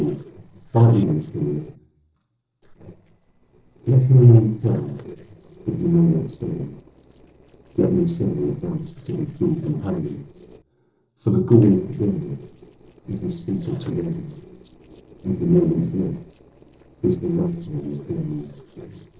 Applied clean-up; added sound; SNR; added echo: neural separator model SepFormer DNS4.